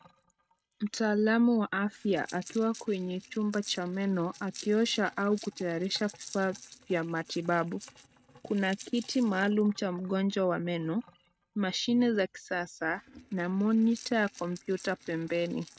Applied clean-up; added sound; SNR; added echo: neural mask model RNNoise.